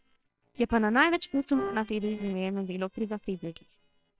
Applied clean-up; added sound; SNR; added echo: neural separator model SepFormer WHAMR!.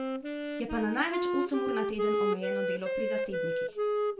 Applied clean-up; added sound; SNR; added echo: none; Wind instrument, woodwind instrument; -4 dB; reverberation time 0.2 s.